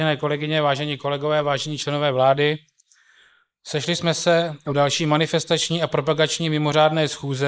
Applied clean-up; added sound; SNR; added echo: neural mask model Resemble Enhance denoiser.